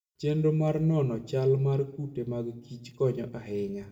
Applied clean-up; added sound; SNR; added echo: none; none; none; reverberation time 1.2 s.